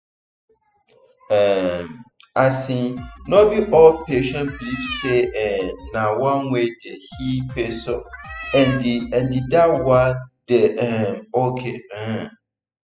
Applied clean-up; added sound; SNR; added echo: classical method spectral subtraction.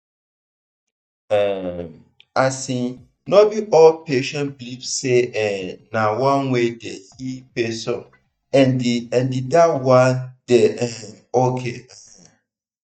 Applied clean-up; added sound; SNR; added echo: neural mask model DeepFilterNet 3.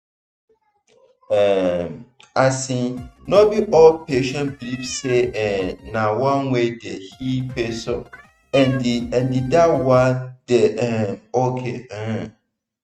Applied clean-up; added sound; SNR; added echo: neural mask model RNNoise.